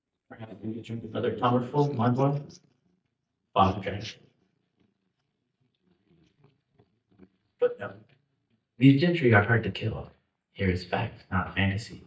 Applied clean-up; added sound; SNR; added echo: neural mask model DeepFilterNet 3.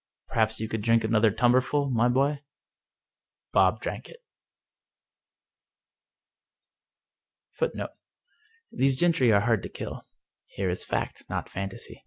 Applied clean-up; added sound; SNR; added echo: none; none; none; none.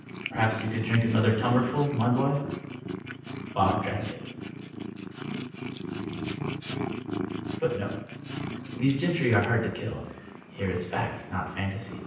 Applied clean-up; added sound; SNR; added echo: none; Purr; 7 dB; reverberation time 0.9 s.